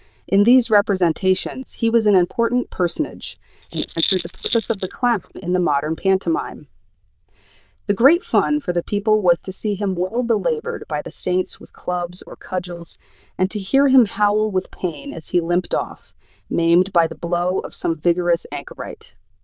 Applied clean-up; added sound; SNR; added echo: neural diffusion model UNIVERSE++.